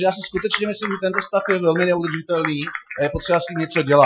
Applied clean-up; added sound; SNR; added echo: classical method Wiener filter.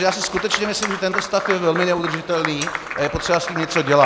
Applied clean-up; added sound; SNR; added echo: none; Applause + Cutlery, silverware; 6 dB; none.